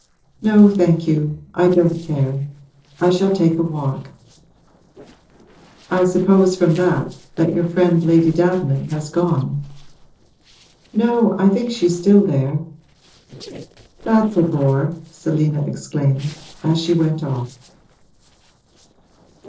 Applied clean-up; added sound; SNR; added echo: neural separator model SepFormer DNS4.